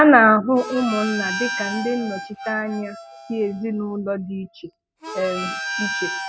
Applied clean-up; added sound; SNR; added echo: none; Harmonica; 9 dB; none.